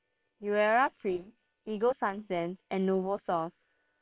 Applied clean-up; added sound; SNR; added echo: neural separator model SepFormer WHAM!.